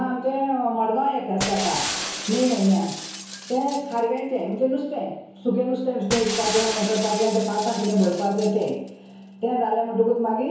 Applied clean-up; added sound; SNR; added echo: none; Shatter; 11 dB; reverberation time 1.0 s.